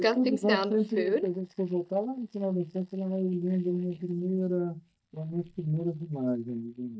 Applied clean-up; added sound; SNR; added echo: neural mask model DeepFilterNet 3.